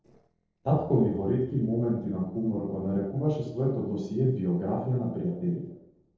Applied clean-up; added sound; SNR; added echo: neural separator model SepFormer DNS4.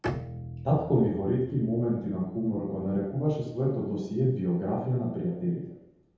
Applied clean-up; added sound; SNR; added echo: none; Bowed string instrument; 14 dB; reverberation time 0.9 s.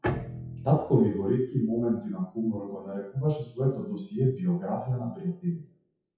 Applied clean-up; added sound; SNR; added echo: classical method WPE with log-MMSE.